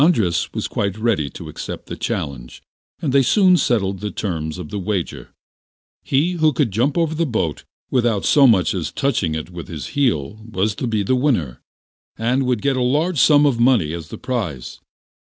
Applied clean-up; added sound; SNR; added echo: none; none; none; none.